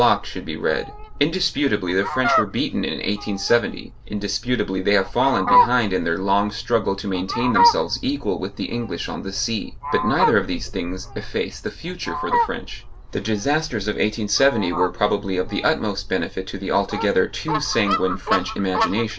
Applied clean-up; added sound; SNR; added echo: none; Fowl; 4 dB; none.